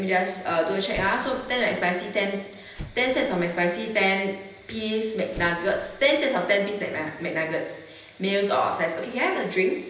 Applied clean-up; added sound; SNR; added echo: none; Explosion; 19 dB; reverberation time 0.9 s.